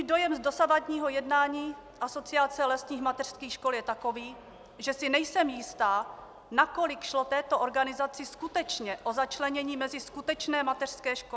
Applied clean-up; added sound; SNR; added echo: none; none; none; none.